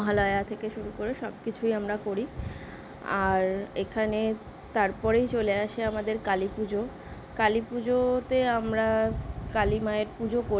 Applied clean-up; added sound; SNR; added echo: none; none; none; none.